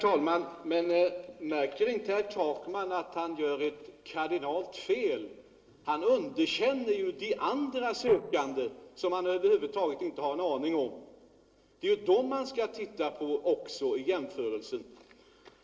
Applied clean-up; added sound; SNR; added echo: neural separator model SepFormer DNS4.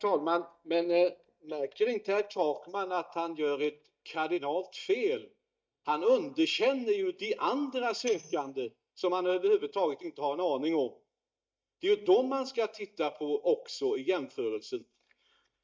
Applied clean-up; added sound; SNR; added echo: neural mask model DeepFilterNet 3.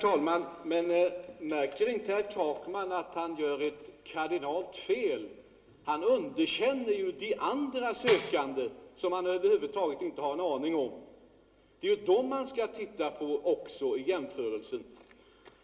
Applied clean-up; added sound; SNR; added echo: none; Tambourine; -3 dB; reverberation time 2.2 s.